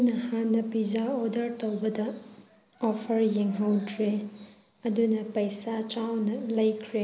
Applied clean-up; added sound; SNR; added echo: none; none; none; none.